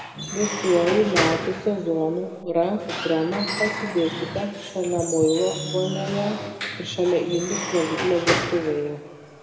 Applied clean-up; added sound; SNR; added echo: none; Squeak / Wood; 6 dB; reverberation time 1.5 s.